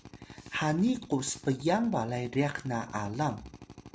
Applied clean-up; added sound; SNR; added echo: none; Drill; 18 dB; none.